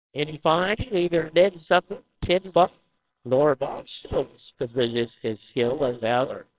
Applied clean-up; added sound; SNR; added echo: neural separator model SepFormer WHAMR!.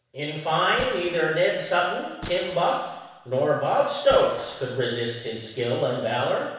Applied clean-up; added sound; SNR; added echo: none; Gunshot, gunfire; 19 dB; reverberation time 1.1 s.